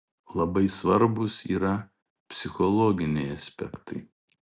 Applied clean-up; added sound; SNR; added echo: none; none; none; none.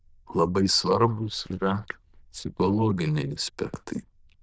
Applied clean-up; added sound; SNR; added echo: neural diffusion model UNIVERSE++.